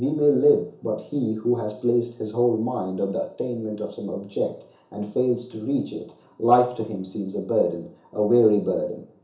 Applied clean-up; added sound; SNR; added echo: none; none; none; reverberation time 0.7 s.